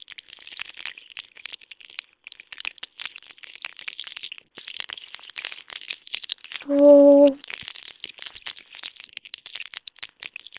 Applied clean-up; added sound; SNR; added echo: neural separator model SepFormer WHAM!.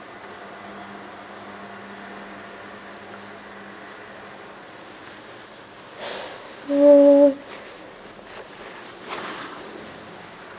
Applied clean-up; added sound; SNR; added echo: none; none; none; none.